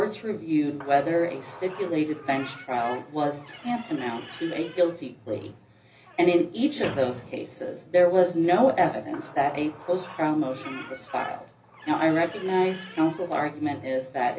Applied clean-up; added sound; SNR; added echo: none; Squeak / Slam; 18 dB; reverberation time 0.4 s.